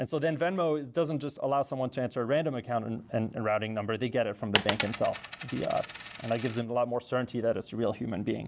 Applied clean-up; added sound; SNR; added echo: none; Coin (dropping); 2 dB; none.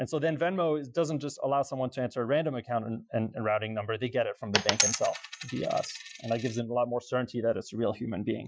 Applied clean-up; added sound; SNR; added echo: classical method Wiener filter.